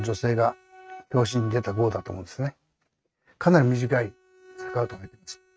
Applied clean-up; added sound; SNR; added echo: neural mask model RNNoise.